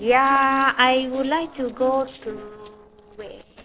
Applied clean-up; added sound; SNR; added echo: neural separator model SepFormer DNS4.